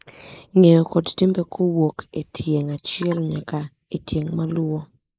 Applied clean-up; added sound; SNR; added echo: neural mask model Resemble Enhance denoiser.